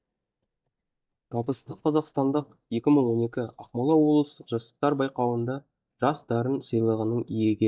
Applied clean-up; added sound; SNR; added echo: neural mask model DeepFilterNet 3.